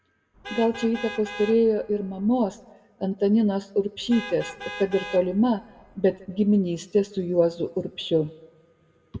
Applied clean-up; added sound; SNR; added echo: none; Vehicle horn, car horn, honking; 15 dB; reverberation time 0.6 s.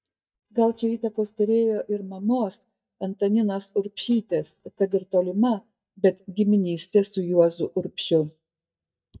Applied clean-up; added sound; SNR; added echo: neural mask model DeepFilterNet 3.